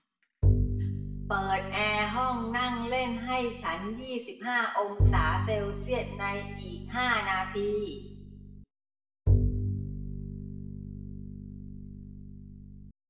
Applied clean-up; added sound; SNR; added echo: none; Bowed string instrument; -2 dB; reverberation time 0.9 s.